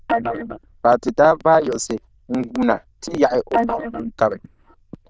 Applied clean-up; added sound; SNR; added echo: neural diffusion model UNIVERSE++.